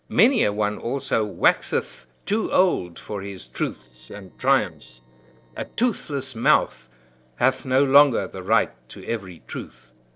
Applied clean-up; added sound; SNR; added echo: neural separator model SepFormer DNS4.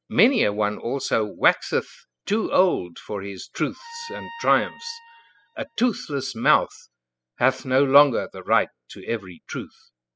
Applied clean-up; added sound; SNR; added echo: classical method spectral subtraction.